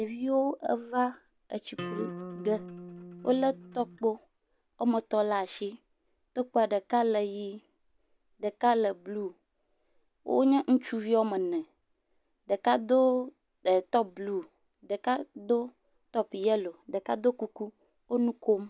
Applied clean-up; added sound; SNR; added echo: none; Acoustic guitar; 12 dB; none.